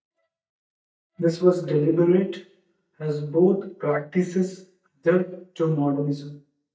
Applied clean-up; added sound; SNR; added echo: neural mask model DeepFilterNet 3.